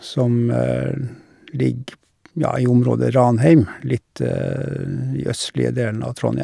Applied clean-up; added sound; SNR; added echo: none; none; none; none.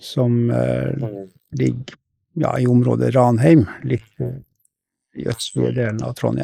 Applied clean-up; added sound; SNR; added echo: neural mask model Resemble Enhance denoiser.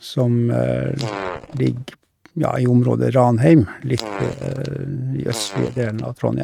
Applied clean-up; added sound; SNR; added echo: neural mask model RNNoise.